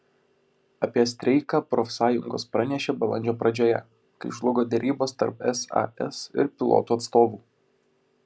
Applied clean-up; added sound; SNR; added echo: none; none; none; none.